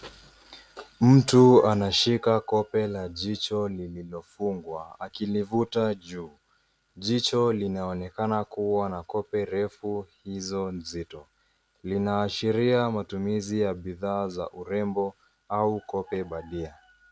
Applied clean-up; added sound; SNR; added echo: none; none; none; none.